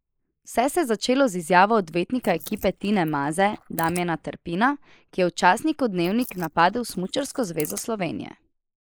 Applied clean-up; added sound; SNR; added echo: neural mask model Resemble Enhance denoiser.